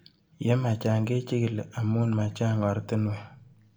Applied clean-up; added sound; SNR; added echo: none; none; none; reverberation time 0.5 s.